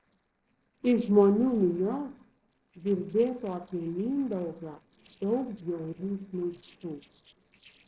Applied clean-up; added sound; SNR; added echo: neural separator model SepFormer DNS4.